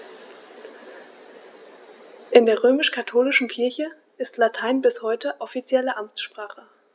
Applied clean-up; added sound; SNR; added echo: none; none; none; none.